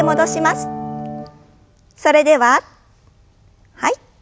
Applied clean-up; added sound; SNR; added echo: none; none; none; none.